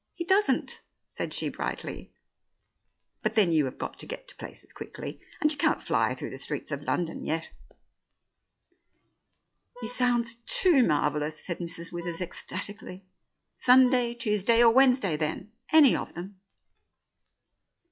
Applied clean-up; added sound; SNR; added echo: classical method log-MMSE.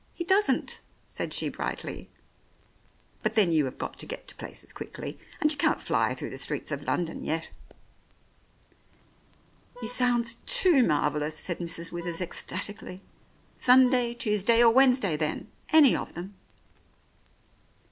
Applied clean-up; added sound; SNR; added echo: none; Vehicle horn, car horn, honking; 20 dB; none.